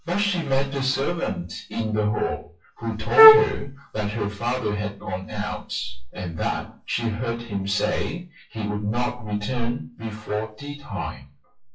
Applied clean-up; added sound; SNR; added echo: classical method WPE with log-MMSE.